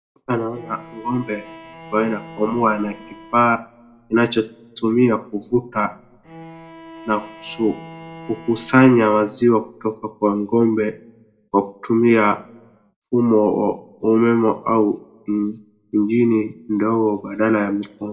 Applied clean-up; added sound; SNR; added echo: none; Bowed string instrument; 20 dB; reverberation time 0.3 s.